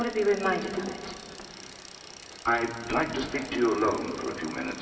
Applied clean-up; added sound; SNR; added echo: none; Bicycle; 18 dB; reverberation time 2.5 s.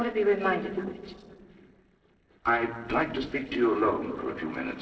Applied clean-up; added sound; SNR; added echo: neural separator model SepFormer DNS4.